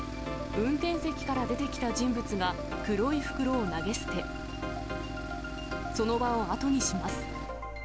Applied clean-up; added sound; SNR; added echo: none; Tools; 6 dB; none.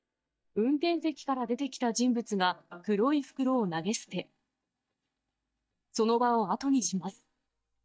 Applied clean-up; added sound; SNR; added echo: neural mask model DeepFilterNet 3.